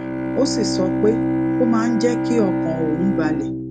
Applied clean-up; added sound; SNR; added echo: none; Bowed string instrument; -1 dB; none.